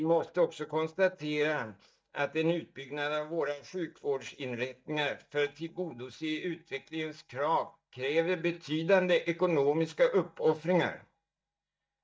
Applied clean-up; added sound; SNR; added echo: neural mask model DeepFilterNet 3.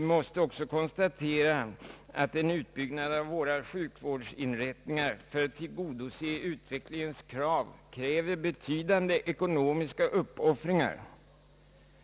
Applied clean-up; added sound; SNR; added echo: none; none; none; none.